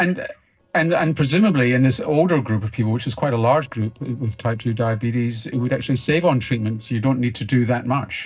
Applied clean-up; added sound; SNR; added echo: neural separator model SepFormer DNS4.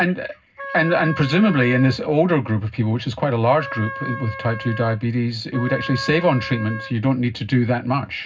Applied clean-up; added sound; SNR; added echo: none; Wind instrument, woodwind instrument; 12 dB; reverberation time 0.4 s.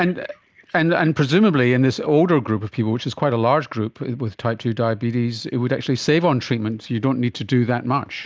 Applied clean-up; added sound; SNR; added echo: none; none; none; none.